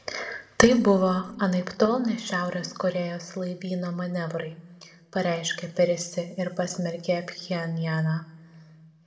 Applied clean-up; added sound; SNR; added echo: none; none; none; reverberation time 1.4 s.